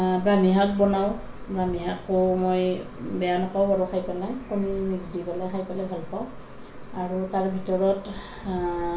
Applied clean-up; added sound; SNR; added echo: none; none; none; reverberation time 0.4 s.